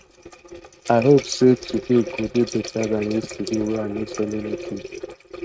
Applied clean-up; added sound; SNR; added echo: neural mask model RNNoise.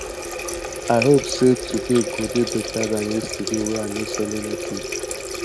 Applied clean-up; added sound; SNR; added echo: none; Water tap, faucet; 5 dB; none.